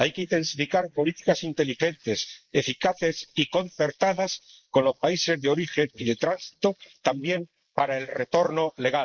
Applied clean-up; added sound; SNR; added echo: neural mask model Resemble Enhance denoiser.